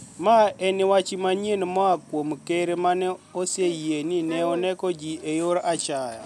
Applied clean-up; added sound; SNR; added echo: none; none; none; none.